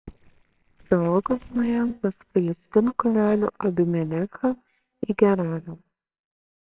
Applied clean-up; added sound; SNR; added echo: neural separator model SepFormer WHAMR!.